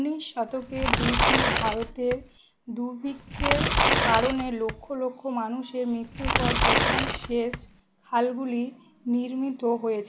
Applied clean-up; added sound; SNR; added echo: none; Tearing; -4 dB; none.